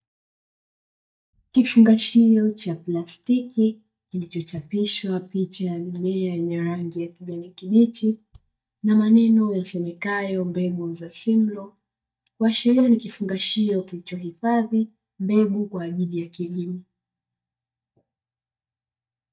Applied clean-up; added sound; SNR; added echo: neural mask model DeepFilterNet 3.